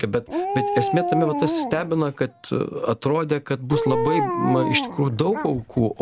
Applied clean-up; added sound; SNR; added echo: none; Dog; 4 dB; none.